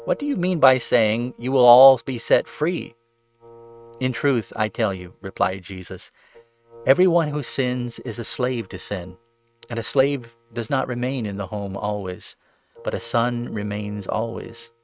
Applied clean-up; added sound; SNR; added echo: neural mask model RNNoise.